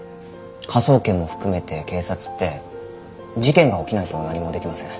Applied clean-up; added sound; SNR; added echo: none; none; none; none.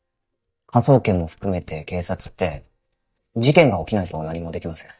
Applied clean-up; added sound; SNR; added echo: neural mask model DeepFilterNet 3.